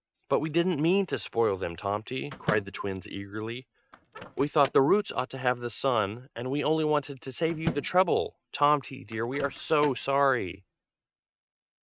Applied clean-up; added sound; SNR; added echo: neural mask model RNNoise.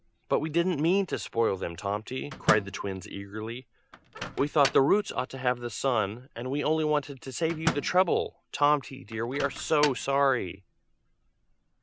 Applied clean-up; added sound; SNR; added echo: none; Microwave oven; 12 dB; none.